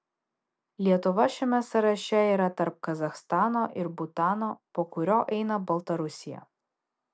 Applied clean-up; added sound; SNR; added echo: none; none; none; none.